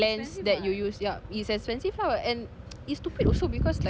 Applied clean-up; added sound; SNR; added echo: none; none; none; none.